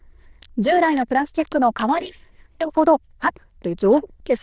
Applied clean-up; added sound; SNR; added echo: neural diffusion model UNIVERSE++.